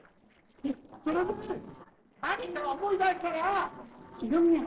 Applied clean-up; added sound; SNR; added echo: neural separator model SepFormer DNS4.